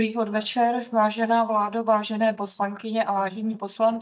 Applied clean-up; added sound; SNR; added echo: neural mask model DeepFilterNet 3.